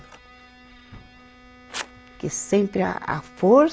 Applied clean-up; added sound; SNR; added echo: none; Bowed string instrument + Scissors; 19 dB; none.